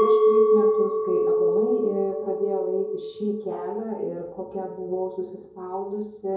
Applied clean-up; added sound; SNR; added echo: none; Chink, clink; -5 dB; reverberation time 2.6 s.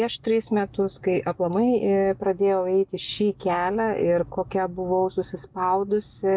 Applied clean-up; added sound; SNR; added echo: none; none; none; none.